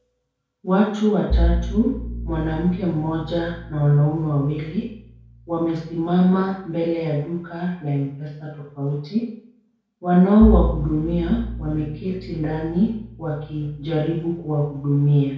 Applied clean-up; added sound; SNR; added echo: none; Bowed string instrument; 8 dB; reverberation time 0.5 s.